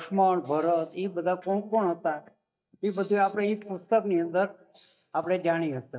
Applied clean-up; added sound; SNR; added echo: neural mask model DeepFilterNet 3.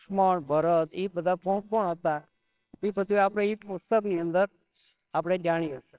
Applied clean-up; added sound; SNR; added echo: neural separator model SepFormer WHAMR!.